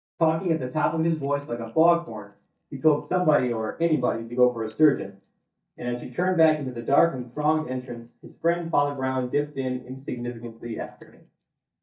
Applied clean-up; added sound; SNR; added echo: neural mask model DeepFilterNet 3.